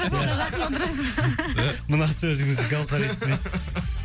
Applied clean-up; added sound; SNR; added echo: none; none; none; none.